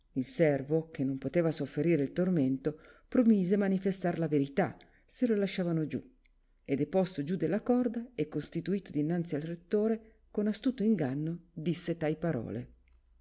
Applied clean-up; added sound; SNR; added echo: none; none; none; none.